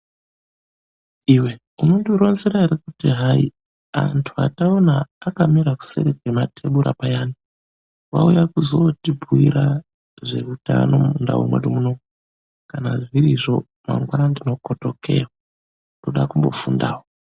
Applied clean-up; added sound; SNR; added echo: none; none; none; none.